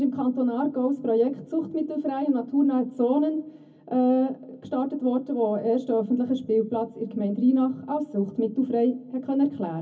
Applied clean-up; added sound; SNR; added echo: none; none; none; reverberation time 0.3 s.